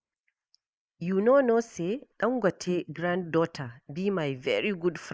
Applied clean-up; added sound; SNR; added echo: neural mask model Resemble Enhance denoiser.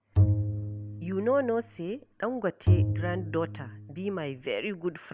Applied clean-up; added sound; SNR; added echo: none; Bowed string instrument; -3 dB; none.